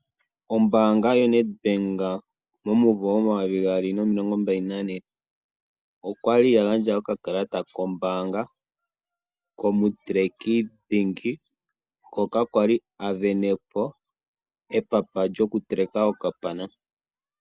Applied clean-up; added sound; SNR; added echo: none; none; none; none.